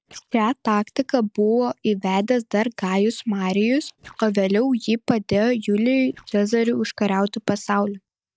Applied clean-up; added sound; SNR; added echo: neural mask model DeepFilterNet 3.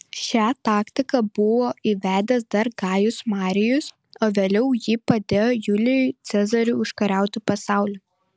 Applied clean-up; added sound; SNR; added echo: none; none; none; none.